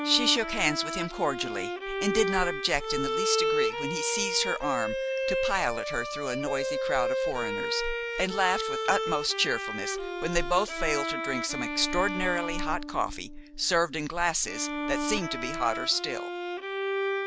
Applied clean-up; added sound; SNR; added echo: none; Bowed string instrument; 2 dB; none.